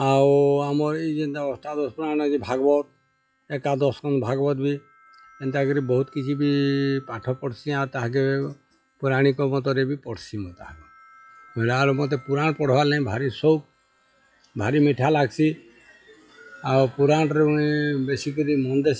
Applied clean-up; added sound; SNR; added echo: classical method log-MMSE.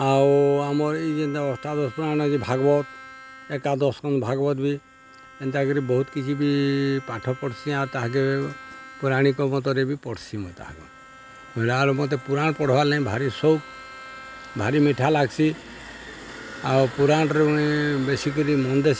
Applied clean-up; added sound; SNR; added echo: none; Bowed string instrument; 20 dB; none.